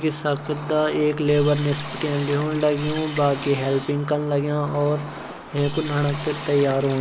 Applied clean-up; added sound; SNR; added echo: none; Liquid; 13 dB; none.